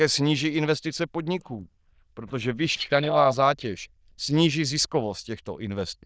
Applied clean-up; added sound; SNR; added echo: neural diffusion model UNIVERSE++.